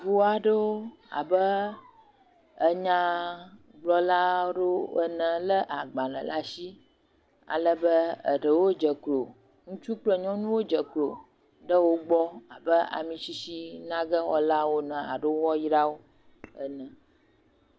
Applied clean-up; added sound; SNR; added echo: none; none; none; none.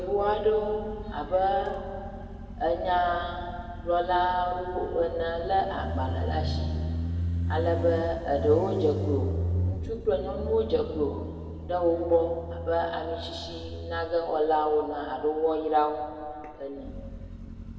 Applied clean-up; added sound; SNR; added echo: none; Motorcycle; 6 dB; reverberation time 2.1 s.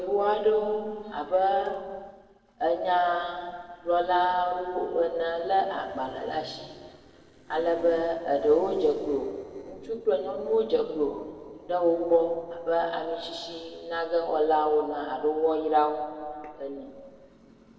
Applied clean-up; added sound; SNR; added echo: neural separator model SepFormer DNS4.